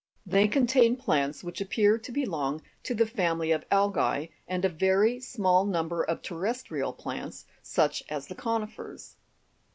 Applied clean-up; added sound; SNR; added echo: none; none; none; none.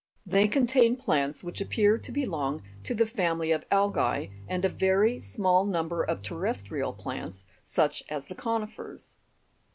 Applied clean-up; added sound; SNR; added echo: none; Bowed string instrument; 17 dB; none.